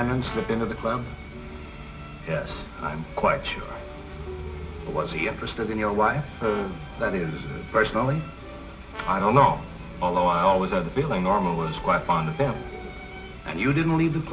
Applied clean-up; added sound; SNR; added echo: none; Brass instrument; 18 dB; reverberation time 0.8 s.